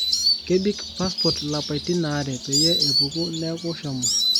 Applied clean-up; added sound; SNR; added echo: none; Insect; -2 dB; none.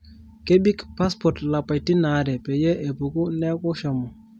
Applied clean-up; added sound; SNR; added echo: none; none; none; none.